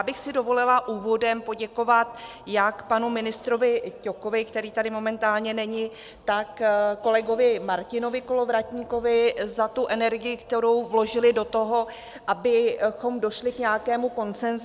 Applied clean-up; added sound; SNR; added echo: none; none; none; none.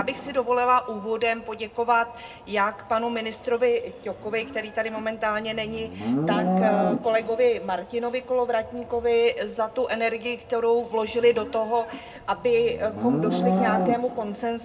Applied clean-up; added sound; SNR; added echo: none; Livestock, farm animals, working animals; 6 dB; reverberation time 0.2 s.